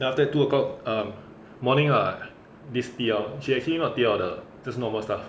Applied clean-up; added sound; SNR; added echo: none; none; none; none.